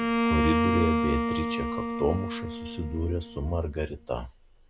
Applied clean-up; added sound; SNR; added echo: none; Bowed string instrument; -2 dB; none.